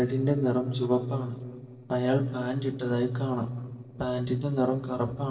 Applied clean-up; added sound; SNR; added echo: neural separator model SepFormer DNS4.